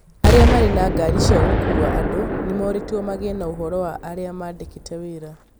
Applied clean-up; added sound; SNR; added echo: none; Explosion; -3 dB; none.